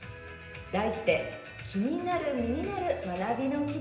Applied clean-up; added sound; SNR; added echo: none; none; none; reverberation time 0.9 s.